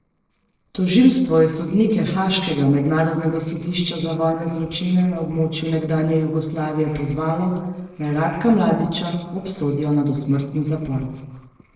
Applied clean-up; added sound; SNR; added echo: neural separator model SepFormer DNS4.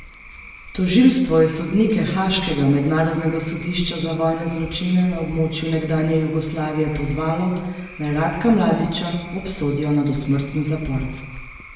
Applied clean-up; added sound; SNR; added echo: none; Cricket / Frog; 17 dB; reverberation time 1.1 s.